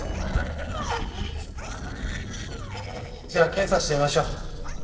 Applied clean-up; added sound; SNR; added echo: neural separator model SepFormer DNS4.